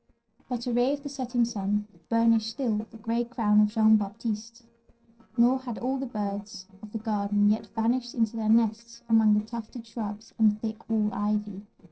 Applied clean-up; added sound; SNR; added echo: neural separator model SepFormer DNS4.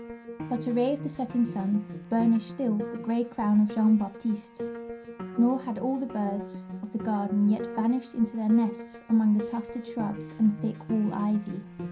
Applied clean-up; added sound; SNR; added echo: none; Piano; 12 dB; reverberation time 0.3 s.